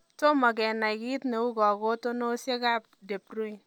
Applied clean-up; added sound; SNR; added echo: none; none; none; none.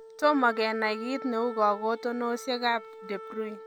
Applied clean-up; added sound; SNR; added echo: none; Wind instrument, woodwind instrument; 13 dB; none.